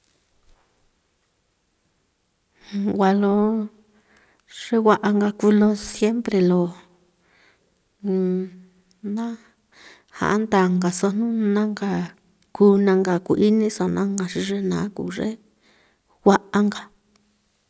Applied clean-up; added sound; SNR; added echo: none; none; none; none.